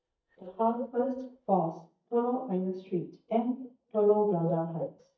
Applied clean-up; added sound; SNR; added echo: neural mask model DeepFilterNet 3.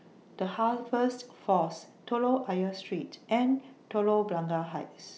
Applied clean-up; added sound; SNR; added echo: none; none; none; none.